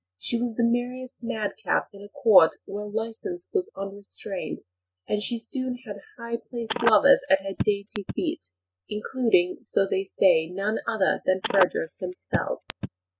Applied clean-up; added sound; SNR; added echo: classical method spectral subtraction.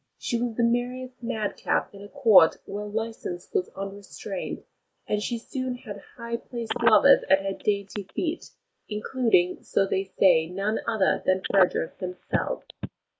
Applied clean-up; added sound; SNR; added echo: neural mask model Resemble Enhance denoiser.